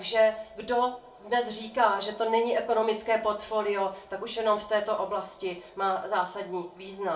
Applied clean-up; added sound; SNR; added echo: none; none; none; reverberation time 0.3 s.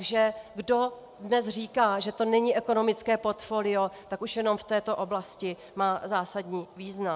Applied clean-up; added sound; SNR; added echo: none; none; none; none.